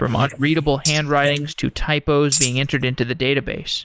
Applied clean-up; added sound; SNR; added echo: neural mask model Resemble Enhance denoiser.